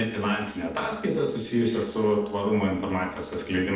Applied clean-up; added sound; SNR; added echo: neural separator model SepFormer DNS4.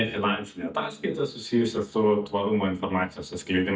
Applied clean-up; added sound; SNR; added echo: neural mask model DeepFilterNet 3.